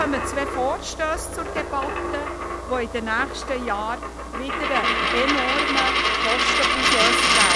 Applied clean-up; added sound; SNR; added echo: none; Coin (dropping); -4 dB; none.